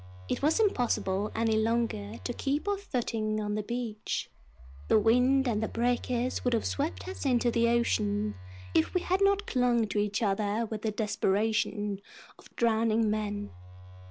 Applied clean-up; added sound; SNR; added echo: none; Telephone; 16 dB; none.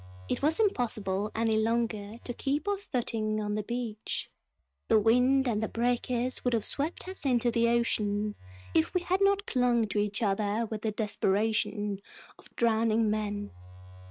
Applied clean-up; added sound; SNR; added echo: neural mask model RNNoise.